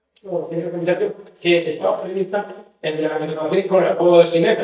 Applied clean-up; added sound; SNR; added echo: neural mask model DeepFilterNet 3.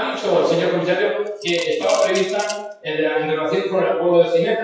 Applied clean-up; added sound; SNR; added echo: classical method WPE with log-MMSE.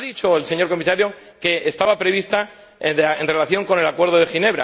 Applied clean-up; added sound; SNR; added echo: none; none; none; none.